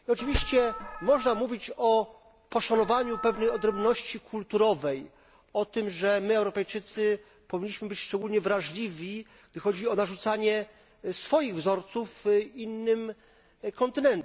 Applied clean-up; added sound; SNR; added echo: none; Alarm; 11 dB; none.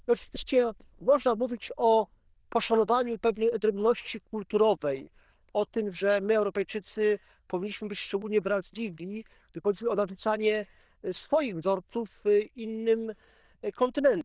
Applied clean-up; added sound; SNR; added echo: neural diffusion model UNIVERSE++.